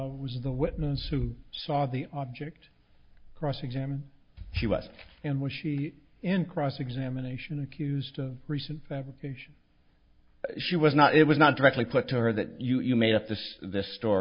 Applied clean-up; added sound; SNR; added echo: none; none; none; none.